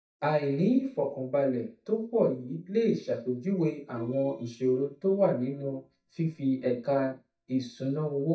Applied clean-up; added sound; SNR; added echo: neural mask model DeepFilterNet 3.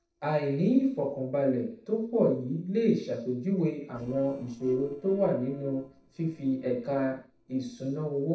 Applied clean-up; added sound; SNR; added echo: neural separator model SepFormer DNS4.